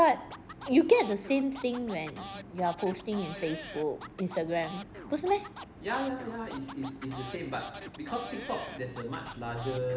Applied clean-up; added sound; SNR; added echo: none; Scratching (performance technique); 14 dB; none.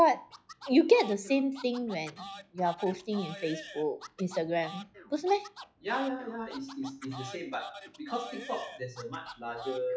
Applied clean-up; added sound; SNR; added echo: classical method log-MMSE.